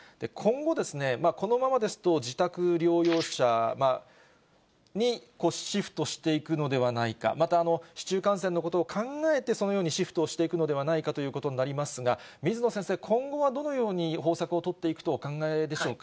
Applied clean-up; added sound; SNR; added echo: none; none; none; none.